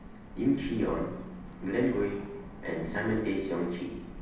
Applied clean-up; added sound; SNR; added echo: none; Bird; 14 dB; reverberation time 0.9 s.